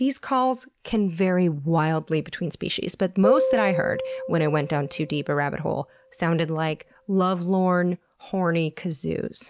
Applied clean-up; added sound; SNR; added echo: none; Piano; 5 dB; none.